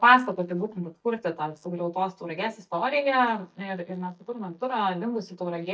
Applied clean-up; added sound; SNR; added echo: neural mask model DeepFilterNet 3.